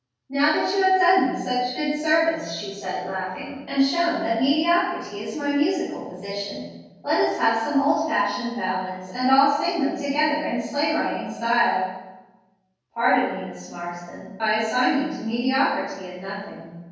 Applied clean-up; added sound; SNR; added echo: none; none; none; reverberation time 1.3 s.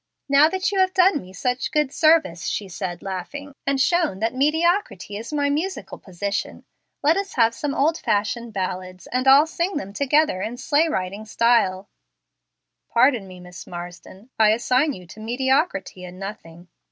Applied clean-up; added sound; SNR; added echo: none; none; none; none.